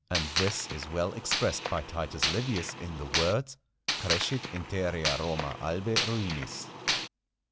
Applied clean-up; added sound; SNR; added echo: none; Gunshot, gunfire; 1 dB; none.